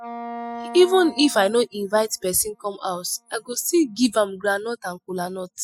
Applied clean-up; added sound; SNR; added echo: classical method spectral subtraction.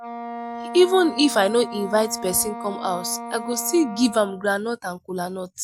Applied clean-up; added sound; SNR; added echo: none; Wind instrument, woodwind instrument; 12 dB; none.